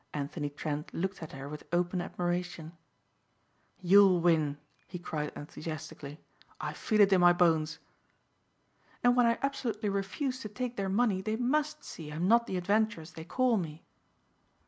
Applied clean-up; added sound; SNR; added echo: none; none; none; none.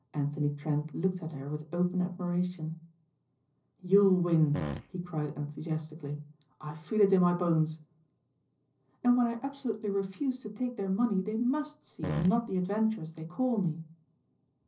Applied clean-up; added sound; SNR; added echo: neural separator model SepFormer DNS4.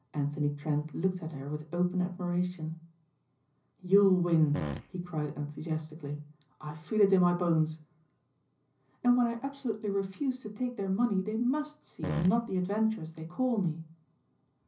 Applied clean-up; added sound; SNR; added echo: none; Fart; 6 dB; reverberation time 0.5 s.